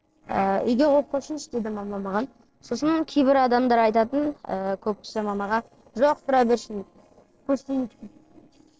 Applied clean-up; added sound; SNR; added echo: neural separator model SepFormer DNS4.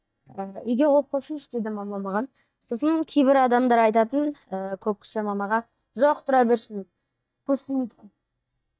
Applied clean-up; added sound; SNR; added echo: neural mask model DeepFilterNet 3.